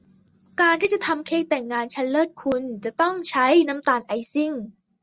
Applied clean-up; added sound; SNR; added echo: none; none; none; none.